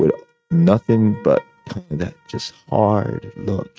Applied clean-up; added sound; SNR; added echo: neural mask model RNNoise.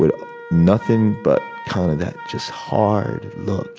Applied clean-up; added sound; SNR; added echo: none; Wind instrument, woodwind instrument; 16 dB; none.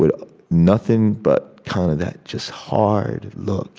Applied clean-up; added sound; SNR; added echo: none; none; none; none.